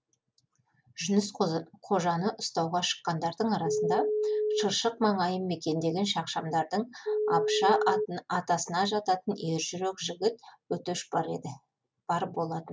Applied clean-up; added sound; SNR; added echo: none; Telephone; -2 dB; none.